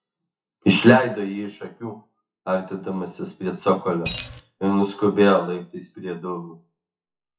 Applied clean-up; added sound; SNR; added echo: classical method WPE with log-MMSE.